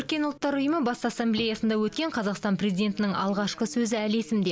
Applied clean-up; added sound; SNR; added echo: none; none; none; none.